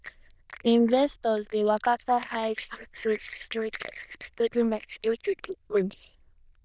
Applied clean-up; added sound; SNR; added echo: neural diffusion model UNIVERSE++.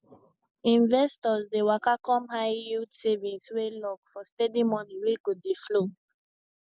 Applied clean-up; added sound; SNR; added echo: none; none; none; none.